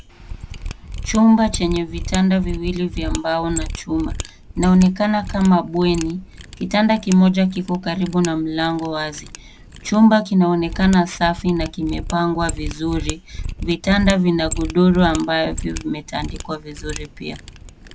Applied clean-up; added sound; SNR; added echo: none; Mechanisms; 10 dB; none.